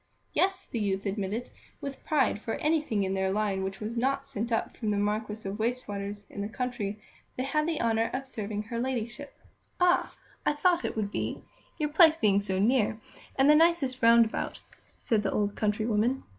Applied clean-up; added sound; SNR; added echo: none; none; none; none.